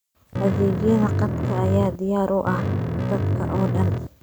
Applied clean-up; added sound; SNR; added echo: none; Bass guitar; -1 dB; none.